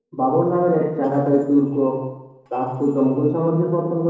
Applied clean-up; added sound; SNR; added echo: neural separator model SepFormer DNS4.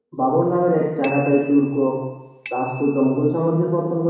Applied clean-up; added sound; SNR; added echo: none; Bicycle bell; 13 dB; reverberation time 1.1 s.